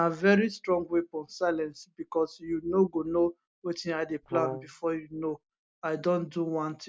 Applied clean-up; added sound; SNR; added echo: none; Brass instrument; 6 dB; none.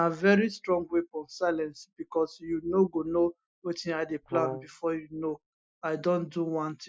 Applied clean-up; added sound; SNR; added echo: classical method Wiener filter.